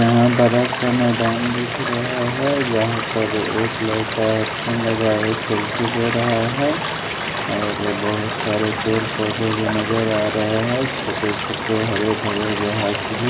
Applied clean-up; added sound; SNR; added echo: none; Stream / Liquid; 4 dB; reverberation time 0.4 s.